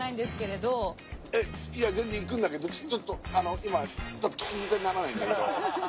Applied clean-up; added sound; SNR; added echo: none; none; none; none.